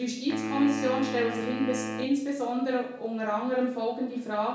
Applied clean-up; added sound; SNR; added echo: none; Wind instrument, woodwind instrument; 8 dB; reverberation time 0.5 s.